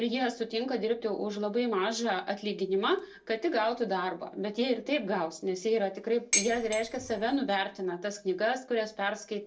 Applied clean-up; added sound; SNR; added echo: none; Dishes, pots, and pans; 2 dB; reverberation time 0.1 s.